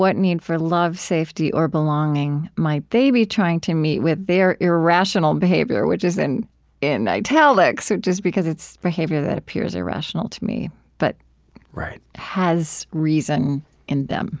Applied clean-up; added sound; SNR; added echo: none; none; none; none.